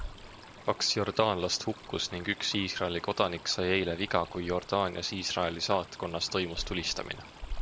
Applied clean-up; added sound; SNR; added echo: none; Stream; 13 dB; none.